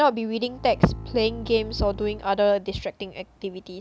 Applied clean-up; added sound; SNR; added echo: none; Bowed string instrument; 14 dB; none.